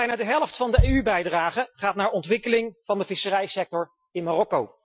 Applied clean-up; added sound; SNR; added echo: classical method Wiener filter.